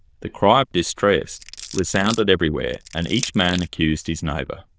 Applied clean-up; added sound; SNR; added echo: neural diffusion model UNIVERSE++.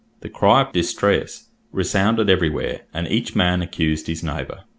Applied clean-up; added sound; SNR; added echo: none; none; none; none.